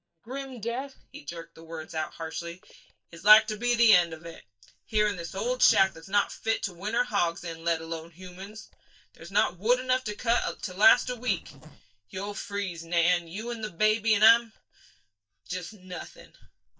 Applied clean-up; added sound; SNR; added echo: neural mask model DeepFilterNet 3.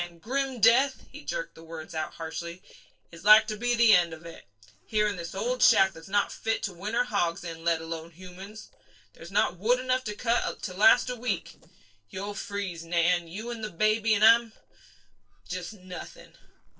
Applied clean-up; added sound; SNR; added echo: neural separator model SepFormer DNS4.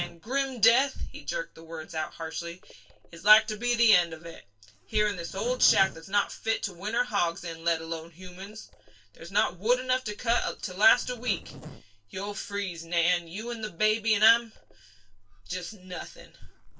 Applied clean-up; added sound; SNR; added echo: none; Zipper (clothing); 19 dB; reverberation time 0.2 s.